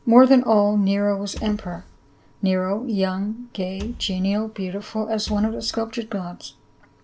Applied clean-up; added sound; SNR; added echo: none; Wood; 18 dB; none.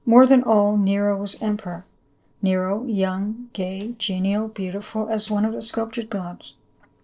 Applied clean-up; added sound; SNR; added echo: neural separator model SepFormer DNS4.